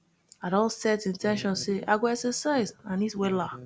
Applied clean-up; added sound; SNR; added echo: none; none; none; none.